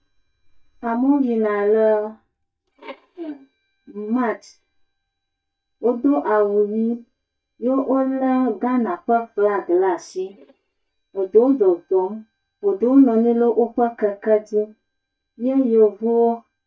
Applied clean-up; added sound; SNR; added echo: neural mask model DeepFilterNet 3.